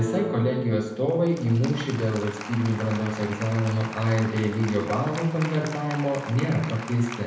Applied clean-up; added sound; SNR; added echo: none; Applause; 12 dB; reverberation time 0.7 s.